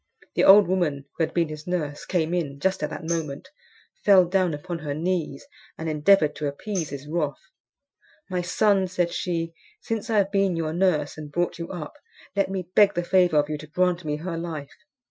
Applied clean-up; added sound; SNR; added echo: classical method Wiener filter.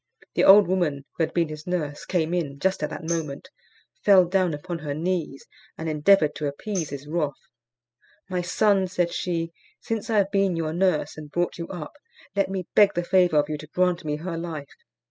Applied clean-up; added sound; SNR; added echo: classical method spectral subtraction.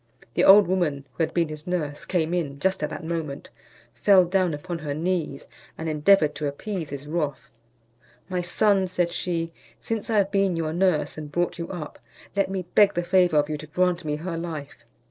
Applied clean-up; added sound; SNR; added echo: neural separator model SepFormer DNS4.